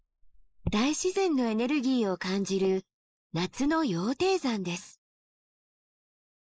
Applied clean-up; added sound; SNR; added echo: neural mask model Resemble Enhance denoiser.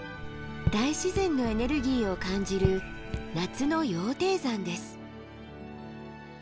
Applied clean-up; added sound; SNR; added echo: none; Raindrop / Drip; 5 dB; none.